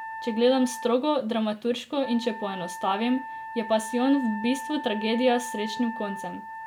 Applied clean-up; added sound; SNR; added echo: none; Wind instrument, woodwind instrument; 11 dB; none.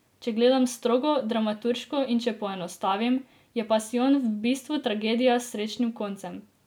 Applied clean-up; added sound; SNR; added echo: none; none; none; none.